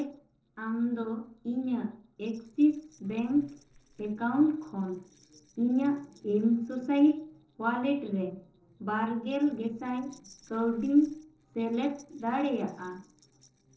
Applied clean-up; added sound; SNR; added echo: neural separator model SepFormer DNS4.